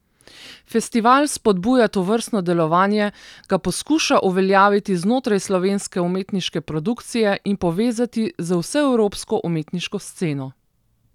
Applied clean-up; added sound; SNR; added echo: none; none; none; none.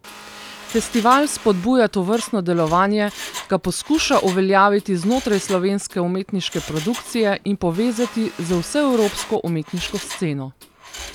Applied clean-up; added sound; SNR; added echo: none; Mechanisms + Vehicle; 16 dB; none.